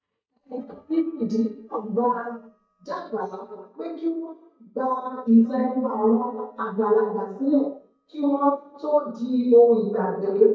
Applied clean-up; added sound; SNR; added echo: neural mask model DeepFilterNet 3.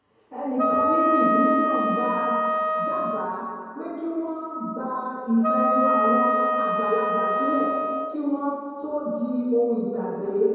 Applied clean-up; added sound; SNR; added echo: none; Wind instrument, woodwind instrument; -3 dB; reverberation time 2.2 s.